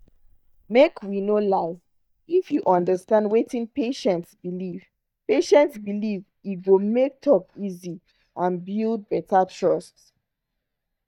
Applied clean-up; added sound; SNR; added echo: neural mask model DeepFilterNet 3.